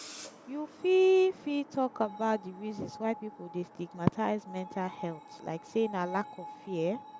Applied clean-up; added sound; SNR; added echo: none; Screech; 15 dB; none.